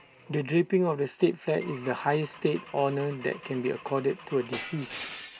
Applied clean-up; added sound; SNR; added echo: none; Glass / Engine / Car; 15 dB; none.